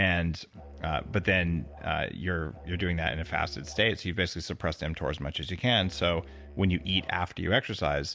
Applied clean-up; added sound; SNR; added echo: none; Musical instrument; 17 dB; none.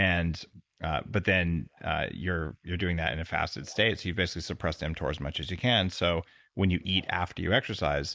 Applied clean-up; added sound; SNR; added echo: neural mask model Resemble Enhance denoiser.